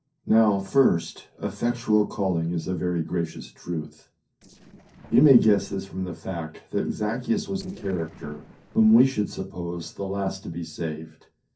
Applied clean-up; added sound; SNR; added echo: neural separator model SepFormer DNS4.